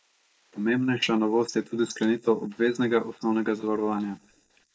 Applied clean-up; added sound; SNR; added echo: neural mask model Resemble Enhance denoiser.